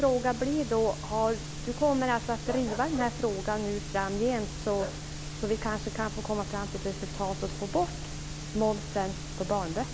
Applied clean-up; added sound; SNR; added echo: none; Bark; 16 dB; none.